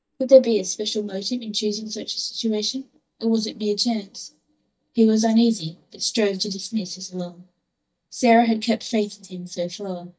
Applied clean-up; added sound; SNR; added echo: neural mask model DeepFilterNet 3.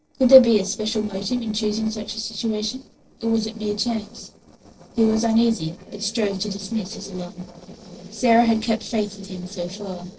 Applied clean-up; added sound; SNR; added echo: neural separator model SepFormer DNS4.